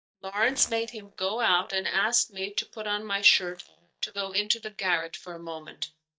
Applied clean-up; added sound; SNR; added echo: neural mask model DeepFilterNet 3.